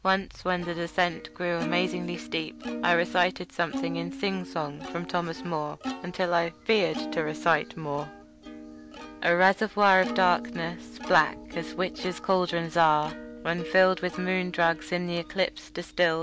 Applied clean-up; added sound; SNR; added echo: none; Plucked string instrument; 12 dB; none.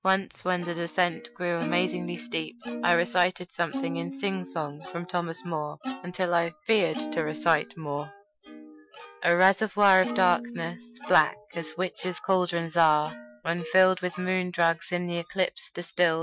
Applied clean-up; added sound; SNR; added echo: classical method Wiener filter.